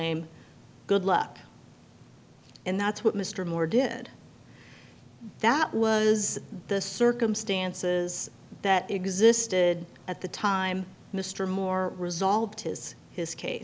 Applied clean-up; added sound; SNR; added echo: none; none; none; none.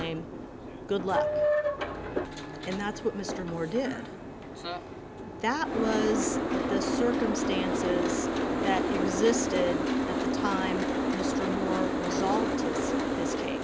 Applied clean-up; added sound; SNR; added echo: none; Boat, Water vehicle; -3 dB; none.